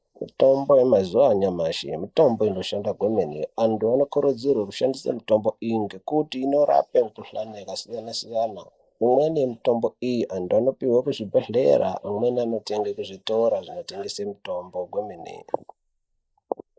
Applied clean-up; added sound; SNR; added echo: neural mask model Resemble Enhance denoiser.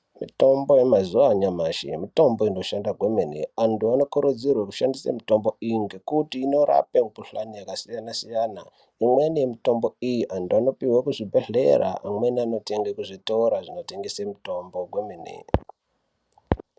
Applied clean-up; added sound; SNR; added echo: none; none; none; none.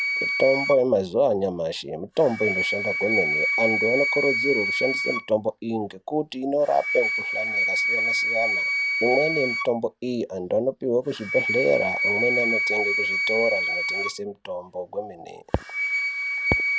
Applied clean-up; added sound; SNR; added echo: none; Wind instrument, woodwind instrument; 1 dB; none.